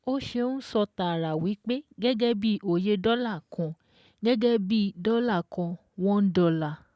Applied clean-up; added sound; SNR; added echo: none; none; none; none.